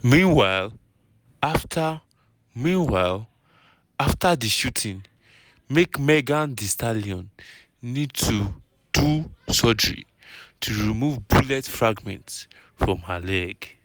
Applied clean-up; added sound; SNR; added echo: none; none; none; none.